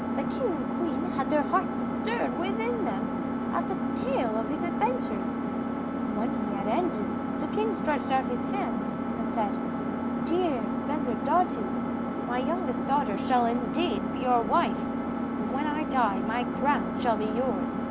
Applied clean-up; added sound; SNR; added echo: none; Engine; -1 dB; none.